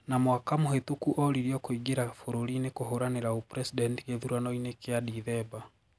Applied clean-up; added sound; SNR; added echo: none; none; none; none.